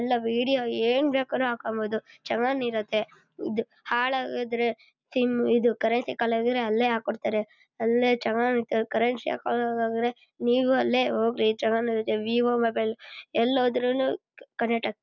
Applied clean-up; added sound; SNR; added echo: none; none; none; none.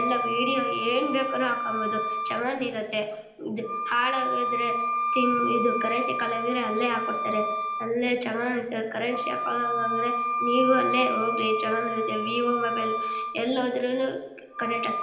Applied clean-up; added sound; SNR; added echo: none; Wind instrument, woodwind instrument; 1 dB; reverberation time 0.8 s.